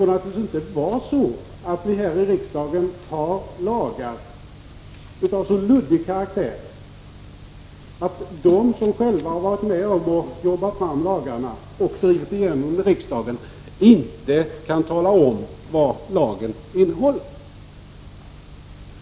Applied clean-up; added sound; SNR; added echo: none; none; none; none.